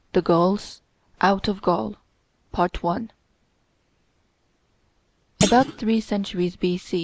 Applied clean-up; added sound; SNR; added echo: none; Thump, thud; 5 dB; none.